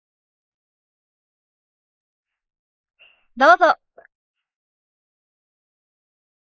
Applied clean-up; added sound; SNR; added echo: neural mask model Resemble Enhance denoiser.